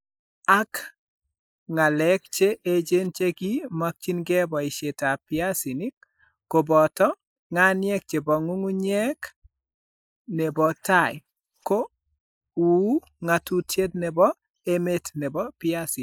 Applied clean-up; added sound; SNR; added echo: neural mask model Resemble Enhance denoiser.